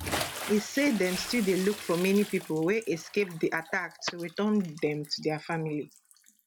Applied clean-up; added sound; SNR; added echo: none; Bathtub (filling or washing) / Splash, splatter; 12 dB; none.